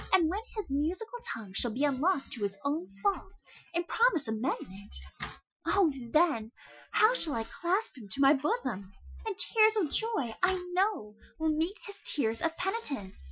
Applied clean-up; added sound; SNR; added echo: classical method Wiener filter.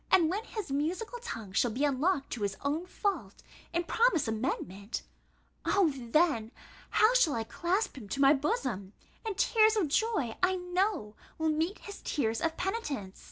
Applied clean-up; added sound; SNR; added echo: none; none; none; none.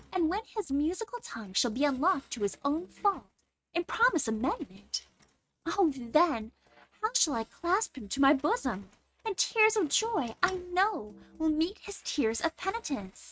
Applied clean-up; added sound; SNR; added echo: neural mask model RNNoise.